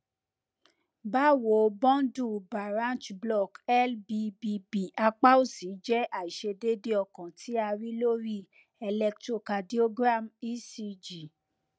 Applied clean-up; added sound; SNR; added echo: none; none; none; none.